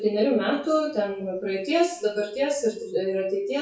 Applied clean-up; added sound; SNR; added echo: classical method WPE with log-MMSE.